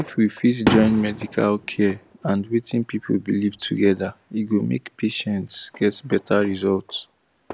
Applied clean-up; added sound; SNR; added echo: none; Fireworks; 11 dB; none.